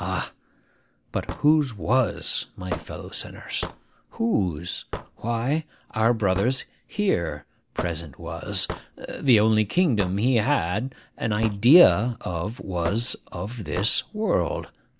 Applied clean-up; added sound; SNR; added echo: none; Hammer / Wood; 15 dB; none.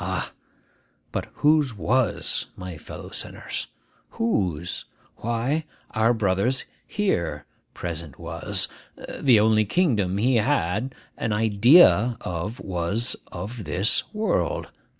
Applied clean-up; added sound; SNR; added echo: none; none; none; none.